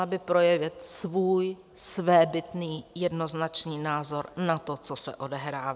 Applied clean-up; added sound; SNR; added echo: none; none; none; none.